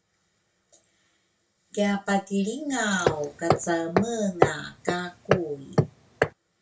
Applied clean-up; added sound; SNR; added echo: none; Hammer; -3 dB; reverberation time 0.2 s.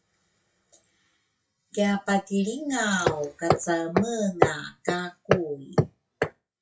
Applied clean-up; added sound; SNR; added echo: classical method WPE with log-MMSE.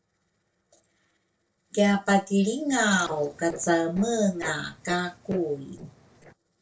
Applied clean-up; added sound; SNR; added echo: neural separator model SepFormer DNS4.